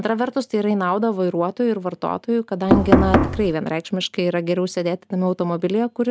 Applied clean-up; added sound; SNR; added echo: none; Knock; -5 dB; none.